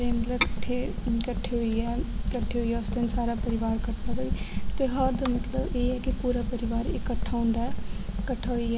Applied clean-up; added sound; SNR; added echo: none; Fire; -1 dB; none.